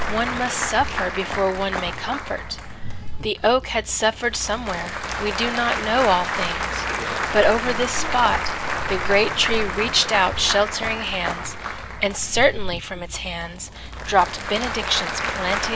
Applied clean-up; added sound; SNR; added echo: none; Applause / Crowd; 3 dB; none.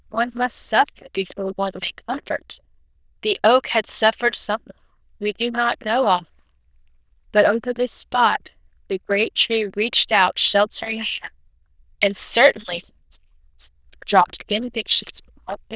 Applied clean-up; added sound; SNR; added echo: neural diffusion model UNIVERSE++.